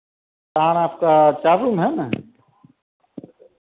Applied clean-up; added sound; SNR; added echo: none; none; none; none.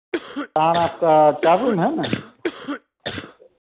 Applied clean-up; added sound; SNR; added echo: none; Cough; 10 dB; none.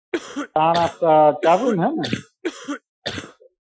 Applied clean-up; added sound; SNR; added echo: classical method Wiener filter.